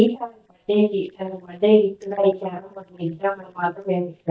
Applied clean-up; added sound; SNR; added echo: neural mask model DeepFilterNet 3.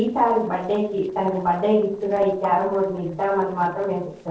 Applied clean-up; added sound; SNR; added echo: neural separator model SepFormer DNS4.